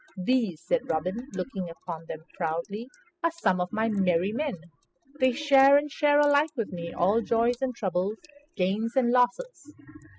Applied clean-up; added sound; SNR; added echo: classical method spectral subtraction.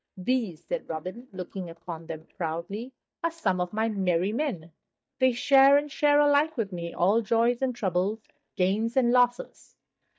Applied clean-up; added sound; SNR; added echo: neural mask model DeepFilterNet 3.